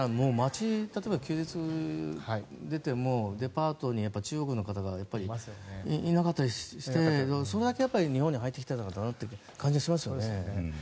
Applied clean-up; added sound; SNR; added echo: none; none; none; none.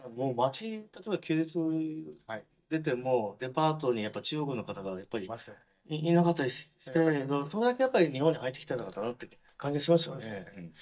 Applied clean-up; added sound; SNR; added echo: neural mask model DeepFilterNet 3.